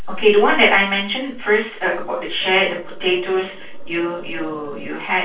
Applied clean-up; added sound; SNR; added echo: neural separator model SepFormer DNS4.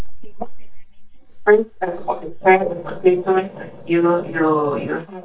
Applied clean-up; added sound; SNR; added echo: neural mask model DeepFilterNet 3.